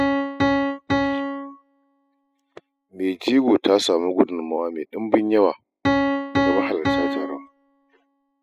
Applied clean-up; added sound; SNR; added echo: classical method spectral subtraction.